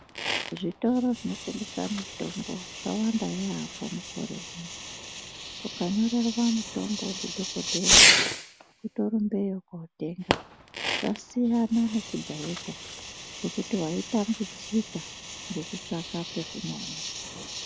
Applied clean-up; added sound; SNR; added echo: none; Fireworks; 0 dB; none.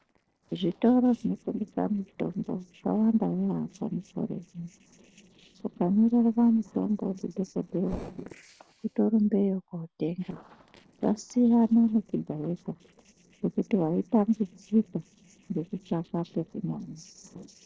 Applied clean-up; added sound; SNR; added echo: neural separator model SepFormer DNS4.